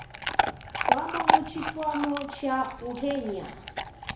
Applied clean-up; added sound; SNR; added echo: none; Chewing, mastication / Dog; -2 dB; reverberation time 0.7 s.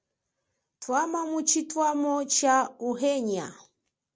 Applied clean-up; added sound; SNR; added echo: none; none; none; none.